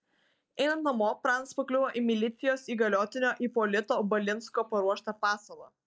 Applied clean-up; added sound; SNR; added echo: neural mask model DeepFilterNet 3.